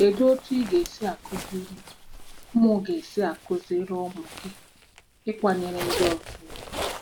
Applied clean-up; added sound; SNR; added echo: none; Zipper (clothing); 11 dB; none.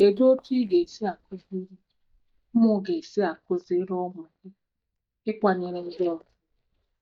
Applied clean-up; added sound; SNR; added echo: neural mask model DeepFilterNet 3.